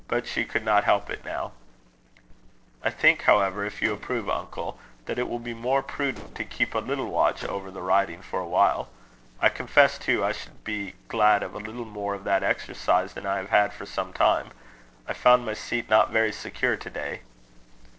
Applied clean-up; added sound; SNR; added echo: neural separator model SepFormer DNS4.